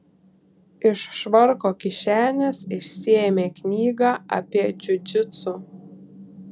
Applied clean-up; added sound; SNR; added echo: none; none; none; none.